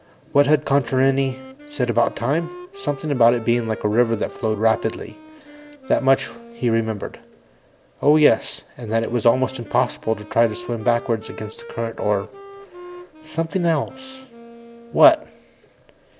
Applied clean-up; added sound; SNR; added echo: none; Wind instrument, woodwind instrument; 18 dB; none.